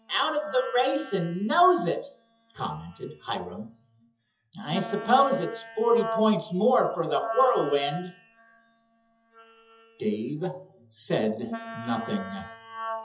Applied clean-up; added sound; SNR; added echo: classical method WPE with log-MMSE.